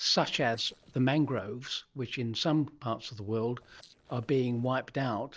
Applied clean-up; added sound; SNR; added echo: neural separator model SepFormer DNS4.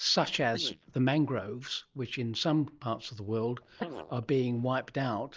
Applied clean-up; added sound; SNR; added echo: neural mask model Resemble Enhance denoiser.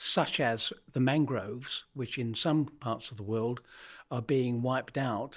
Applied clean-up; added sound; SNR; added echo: none; none; none; none.